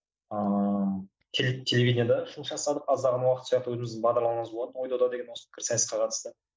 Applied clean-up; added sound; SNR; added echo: none; none; none; none.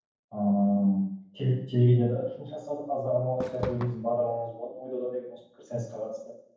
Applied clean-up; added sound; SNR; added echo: none; Fireworks; 11 dB; reverberation time 0.9 s.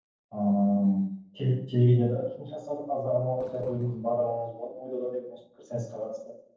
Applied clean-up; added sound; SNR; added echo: neural separator model SepFormer DNS4.